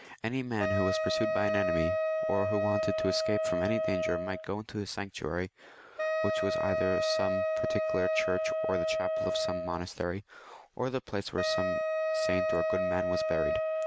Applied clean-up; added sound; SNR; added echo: none; Wind instrument, woodwind instrument; -3 dB; none.